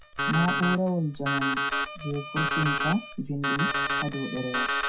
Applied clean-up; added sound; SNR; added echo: classical method WPE with log-MMSE.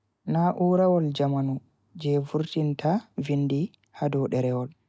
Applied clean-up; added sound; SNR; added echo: none; none; none; none.